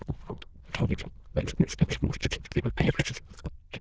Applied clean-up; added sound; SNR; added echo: neural diffusion model UNIVERSE++.